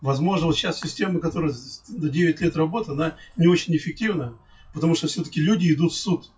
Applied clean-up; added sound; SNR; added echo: classical method WPE with log-MMSE.